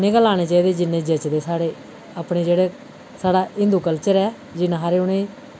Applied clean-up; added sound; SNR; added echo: none; none; none; none.